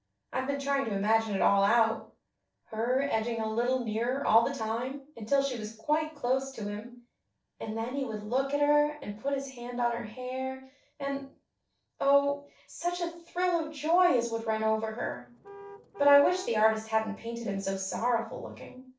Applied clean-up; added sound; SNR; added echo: neural separator model SepFormer DNS4.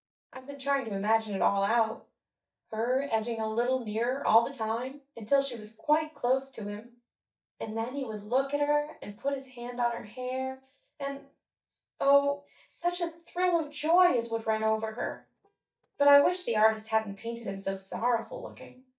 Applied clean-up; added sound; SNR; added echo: neural mask model DeepFilterNet 3.